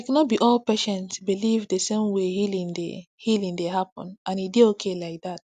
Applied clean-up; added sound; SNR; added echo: none; none; none; none.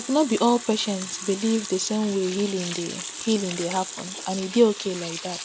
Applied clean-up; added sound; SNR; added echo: none; Sink (filling or washing) / Water tap, faucet; 6 dB; none.